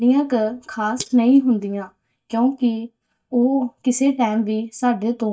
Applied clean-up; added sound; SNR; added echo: neural mask model DeepFilterNet 3.